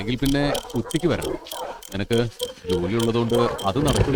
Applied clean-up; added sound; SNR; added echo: neural mask model RNNoise.